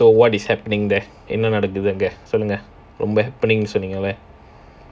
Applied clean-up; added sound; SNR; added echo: none; none; none; none.